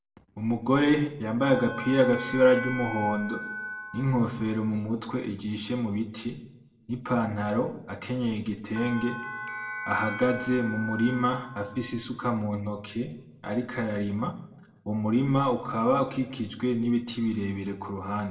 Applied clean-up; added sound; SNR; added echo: none; Bell; 10 dB; reverberation time 0.6 s.